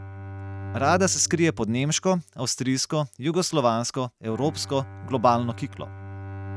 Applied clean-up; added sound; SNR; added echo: neural mask model RNNoise.